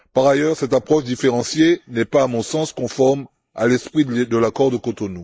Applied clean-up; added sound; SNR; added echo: neural mask model Resemble Enhance denoiser.